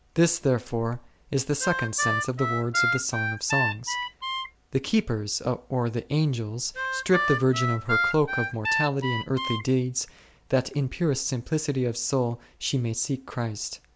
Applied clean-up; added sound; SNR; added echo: none; Harmonica; 2 dB; none.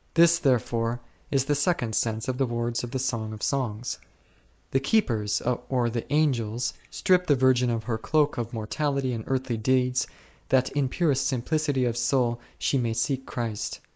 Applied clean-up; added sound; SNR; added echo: neural mask model Resemble Enhance denoiser.